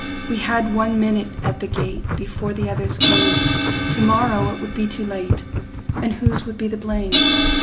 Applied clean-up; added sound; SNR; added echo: none; Crash cymbal + Writing; -2 dB; none.